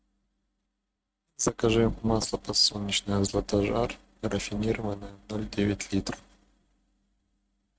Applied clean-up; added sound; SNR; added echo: neural mask model RNNoise.